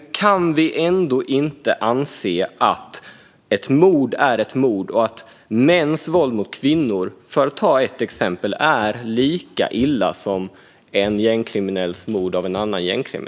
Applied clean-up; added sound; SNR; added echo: none; none; none; none.